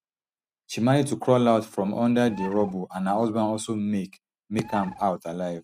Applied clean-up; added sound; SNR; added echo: neural mask model RNNoise.